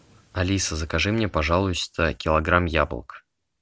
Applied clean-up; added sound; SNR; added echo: none; none; none; none.